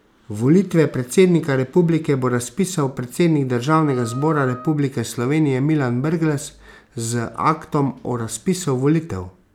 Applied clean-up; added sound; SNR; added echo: none; Wind instrument, woodwind instrument; 19 dB; none.